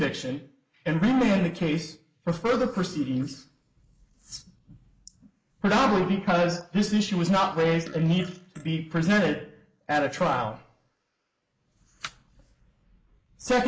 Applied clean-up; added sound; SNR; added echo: neural mask model Resemble Enhance denoiser.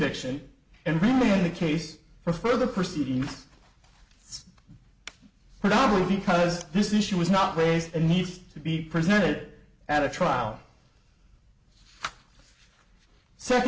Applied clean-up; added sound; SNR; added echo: none; none; none; none.